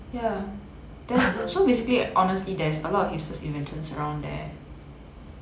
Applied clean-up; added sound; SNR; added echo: none; Brass instrument; 15 dB; none.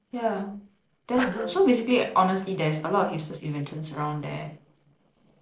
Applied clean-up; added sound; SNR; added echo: neural separator model SepFormer DNS4.